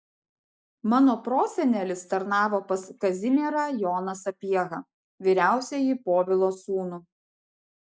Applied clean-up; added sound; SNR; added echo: neural mask model Resemble Enhance denoiser.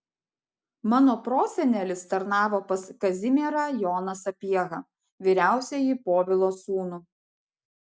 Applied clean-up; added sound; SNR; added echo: none; none; none; none.